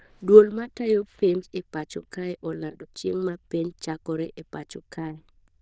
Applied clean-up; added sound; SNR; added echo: neural diffusion model UNIVERSE++.